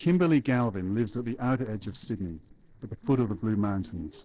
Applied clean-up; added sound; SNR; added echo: neural separator model SepFormer DNS4.